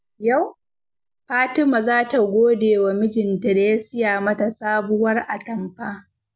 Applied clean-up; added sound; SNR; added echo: none; none; none; none.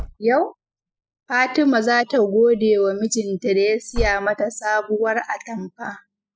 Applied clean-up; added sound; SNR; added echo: classical method spectral subtraction.